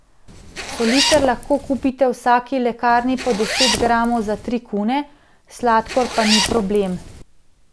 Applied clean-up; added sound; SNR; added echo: none; Zipper (clothing); 4 dB; none.